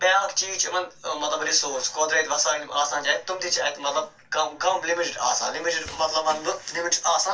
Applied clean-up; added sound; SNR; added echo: neural separator model SepFormer DNS4.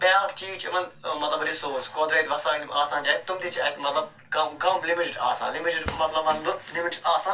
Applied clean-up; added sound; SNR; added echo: none; Drawer open or close; 14 dB; reverberation time 0.2 s.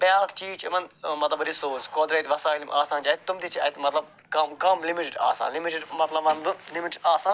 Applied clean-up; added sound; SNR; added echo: none; none; none; none.